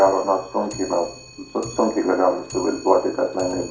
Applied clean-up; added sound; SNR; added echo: none; Clock; 17 dB; reverberation time 0.5 s.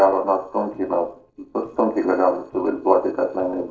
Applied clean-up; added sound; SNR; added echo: neural separator model SepFormer DNS4.